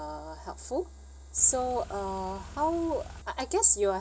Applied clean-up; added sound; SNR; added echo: none; Musical instrument + Car; 16 dB; none.